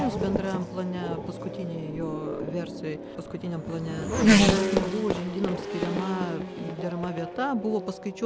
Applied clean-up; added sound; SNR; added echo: none; Race car, auto racing / Accelerating, revving, vroom; -3 dB; none.